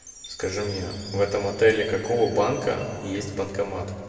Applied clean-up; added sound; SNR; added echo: none; Chime; 19 dB; reverberation time 2.0 s.